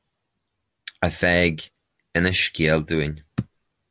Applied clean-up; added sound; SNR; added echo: none; none; none; none.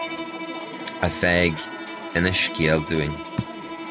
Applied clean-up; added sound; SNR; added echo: none; Chatter / Chirp, tweet / Livestock, farm animals, working animals + Bowed string instrument; 8 dB; none.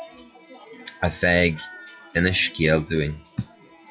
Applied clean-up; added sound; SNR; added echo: classical method log-MMSE.